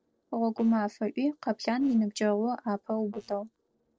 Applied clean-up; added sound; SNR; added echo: neural separator model SepFormer DNS4.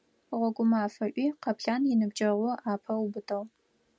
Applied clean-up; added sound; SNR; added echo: none; none; none; none.